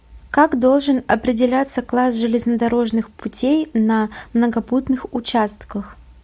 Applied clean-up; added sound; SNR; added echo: none; none; none; none.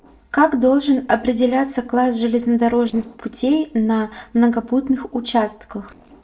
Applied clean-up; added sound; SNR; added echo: neural separator model SepFormer DNS4.